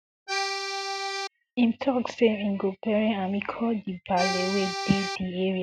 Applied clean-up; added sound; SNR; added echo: none; Accordion; 3 dB; none.